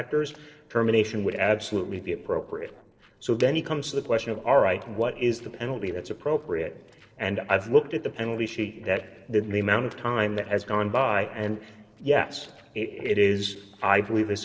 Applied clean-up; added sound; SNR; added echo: neural separator model SepFormer DNS4.